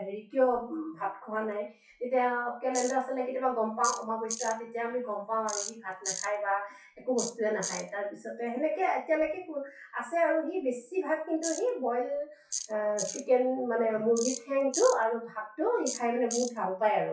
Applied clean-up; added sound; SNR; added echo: classical method WPE with log-MMSE.